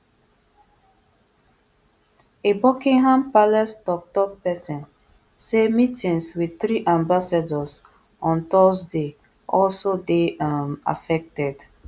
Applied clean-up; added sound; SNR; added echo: none; none; none; none.